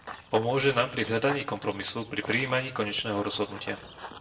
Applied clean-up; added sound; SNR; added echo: none; Run / Bird vocalization, bird call, bird song; 14 dB; reverberation time 0.6 s.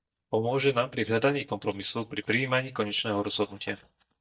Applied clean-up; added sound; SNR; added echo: neural mask model DeepFilterNet 3.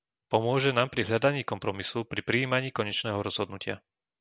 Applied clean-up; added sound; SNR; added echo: none; none; none; none.